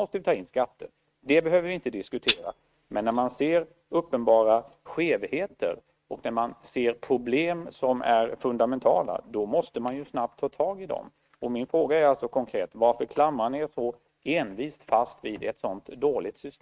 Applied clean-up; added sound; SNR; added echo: neural mask model RNNoise.